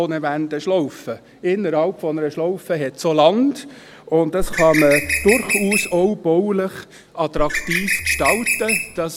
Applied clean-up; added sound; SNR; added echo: none; Bird; 2 dB; none.